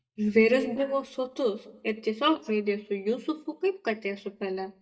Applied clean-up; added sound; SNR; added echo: neural mask model DeepFilterNet 3.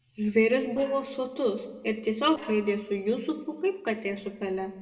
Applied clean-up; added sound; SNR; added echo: neural separator model SepFormer DNS4.